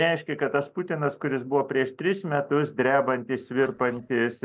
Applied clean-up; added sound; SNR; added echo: neural separator model SepFormer DNS4.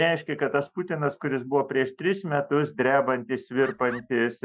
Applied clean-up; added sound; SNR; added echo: classical method Wiener filter.